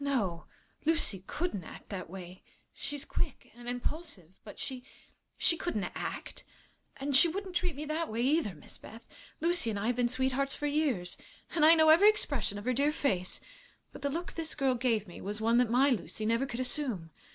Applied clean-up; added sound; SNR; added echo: none; none; none; none.